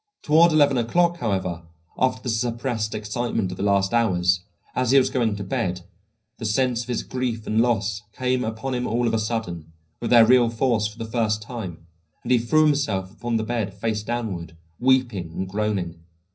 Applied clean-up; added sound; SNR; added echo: none; none; none; reverberation time 0.5 s.